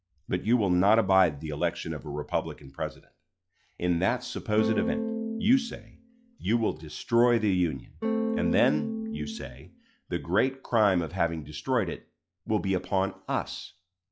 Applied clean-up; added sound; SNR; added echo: classical method log-MMSE.